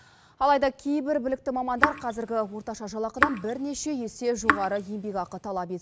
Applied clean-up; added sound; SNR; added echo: none; Raindrop / Drip; 2 dB; none.